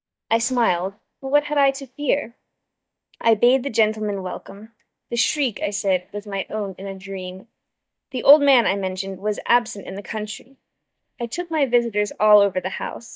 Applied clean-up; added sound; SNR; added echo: neural mask model DeepFilterNet 3.